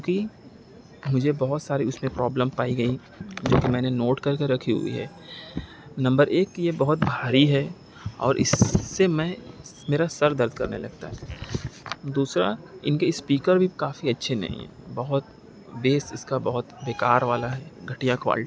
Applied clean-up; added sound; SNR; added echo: none; none; none; none.